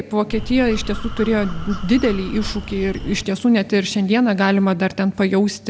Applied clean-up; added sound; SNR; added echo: none; Crow; 8 dB; none.